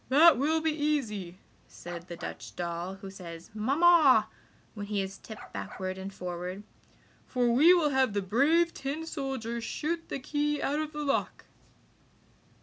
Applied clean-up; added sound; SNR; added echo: none; Bark; 17 dB; none.